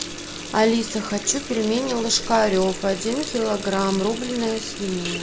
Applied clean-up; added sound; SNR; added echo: none; Water tap, faucet; 11 dB; none.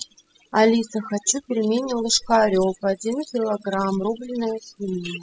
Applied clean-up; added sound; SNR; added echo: classical method spectral subtraction.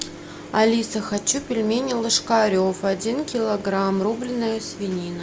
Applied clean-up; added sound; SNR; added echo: none; none; none; none.